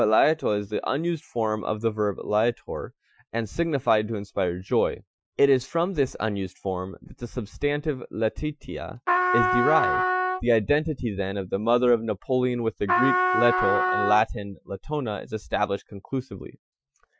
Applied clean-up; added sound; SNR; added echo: classical method Wiener filter.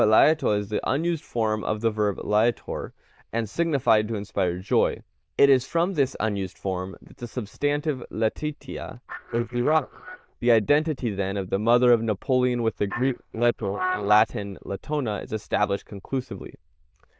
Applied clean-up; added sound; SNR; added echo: neural diffusion model UNIVERSE++.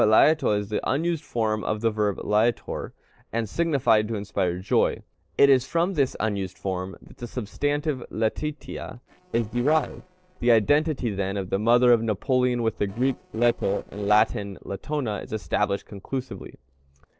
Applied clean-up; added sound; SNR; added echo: neural separator model SepFormer DNS4.